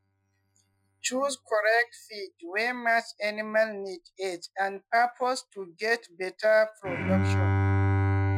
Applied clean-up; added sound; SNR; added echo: classical method Wiener filter.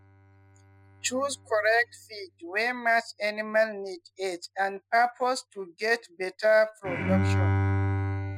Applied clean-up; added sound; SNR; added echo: classical method spectral subtraction.